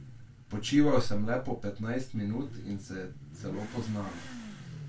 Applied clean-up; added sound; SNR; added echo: none; Motorcycle / Accelerating, revving, vroom; 15 dB; reverberation time 0.2 s.